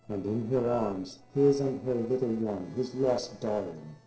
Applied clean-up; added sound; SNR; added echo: neural separator model SepFormer DNS4.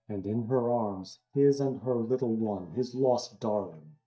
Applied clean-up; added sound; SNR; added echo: neural mask model DeepFilterNet 3.